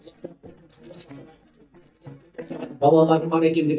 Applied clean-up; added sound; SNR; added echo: neural mask model DeepFilterNet 3.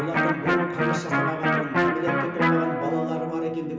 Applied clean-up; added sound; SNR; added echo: none; Electric guitar; -5 dB; reverberation time 0.8 s.